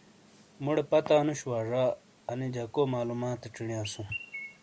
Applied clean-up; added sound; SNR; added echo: none; Chirp, tweet; 17 dB; none.